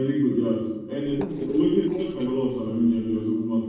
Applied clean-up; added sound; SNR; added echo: neural separator model SepFormer DNS4.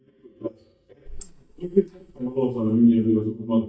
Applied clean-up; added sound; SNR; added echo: neural mask model DeepFilterNet 3.